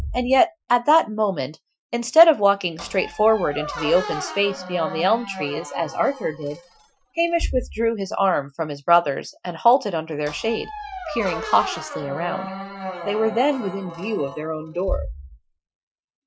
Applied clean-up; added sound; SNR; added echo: classical method Wiener filter.